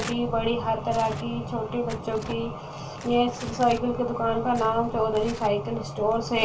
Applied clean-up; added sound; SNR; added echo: none; Tearing; 18 dB; reverberation time 0.2 s.